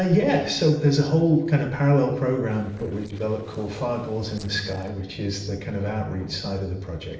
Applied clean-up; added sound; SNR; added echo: neural separator model SepFormer DNS4.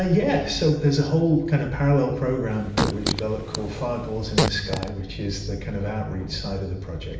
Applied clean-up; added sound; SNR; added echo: none; Fart; 4 dB; reverberation time 0.8 s.